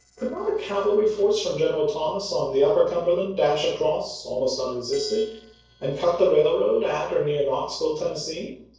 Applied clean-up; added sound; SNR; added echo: neural separator model SepFormer DNS4.